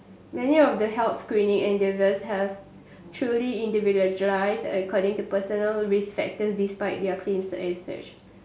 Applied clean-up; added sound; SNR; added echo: none; none; none; none.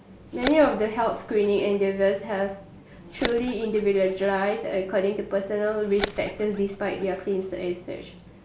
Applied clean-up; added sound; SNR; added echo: none; Bird; 15 dB; none.